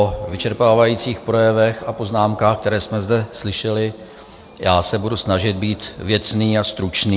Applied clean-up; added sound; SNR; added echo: none; none; none; none.